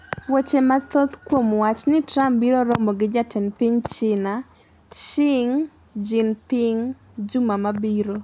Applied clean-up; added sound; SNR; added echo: none; none; none; none.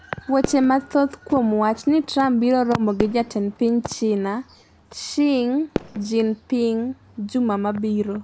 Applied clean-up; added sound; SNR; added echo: none; Fireworks; 15 dB; none.